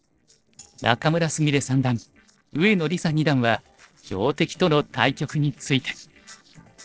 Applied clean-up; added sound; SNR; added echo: neural separator model SepFormer DNS4.